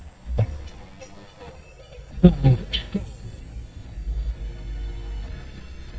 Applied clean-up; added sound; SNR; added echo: neural mask model DeepFilterNet 3.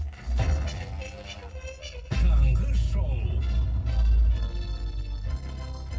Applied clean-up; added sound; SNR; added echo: neural separator model SepFormer DNS4.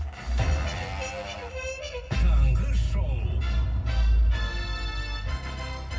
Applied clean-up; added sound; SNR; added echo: none; Engine; 20 dB; reverberation time 0.4 s.